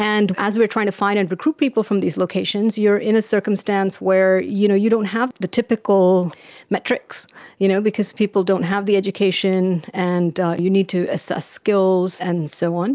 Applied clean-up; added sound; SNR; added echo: none; none; none; none.